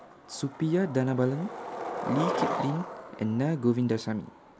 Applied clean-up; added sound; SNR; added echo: none; Skateboard; 7 dB; none.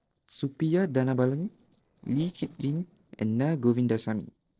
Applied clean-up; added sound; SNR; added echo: neural separator model SepFormer DNS4.